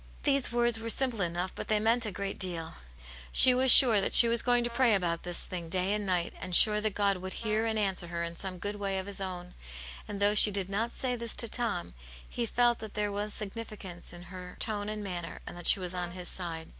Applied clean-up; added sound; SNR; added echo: none; Brass instrument; 16 dB; none.